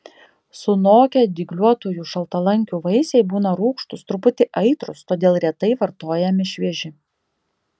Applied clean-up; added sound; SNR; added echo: none; none; none; none.